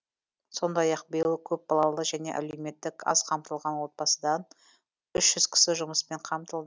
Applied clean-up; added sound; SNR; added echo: none; none; none; none.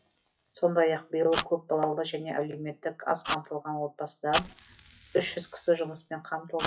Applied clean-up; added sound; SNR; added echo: classical method WPE with log-MMSE.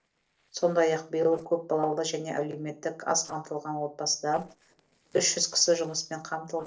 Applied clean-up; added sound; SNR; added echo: neural separator model SepFormer DNS4.